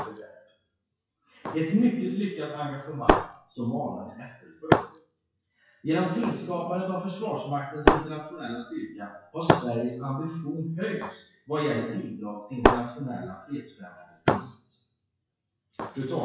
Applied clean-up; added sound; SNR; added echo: classical method WPE with log-MMSE.